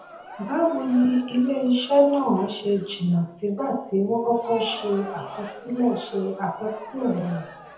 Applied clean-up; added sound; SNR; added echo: none; Crowd; 17 dB; reverberation time 0.7 s.